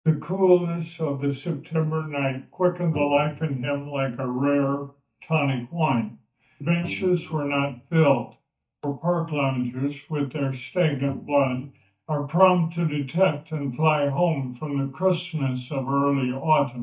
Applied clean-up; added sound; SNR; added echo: neural mask model DeepFilterNet 3.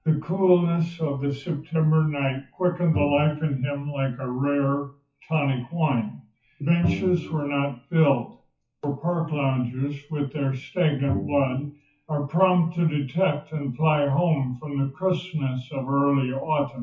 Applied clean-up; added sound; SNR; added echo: classical method WPE with log-MMSE.